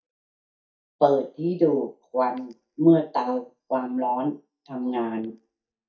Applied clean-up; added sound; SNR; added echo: neural mask model DeepFilterNet 3.